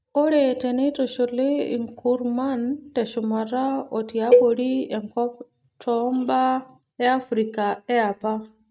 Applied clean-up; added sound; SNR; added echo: neural mask model RNNoise.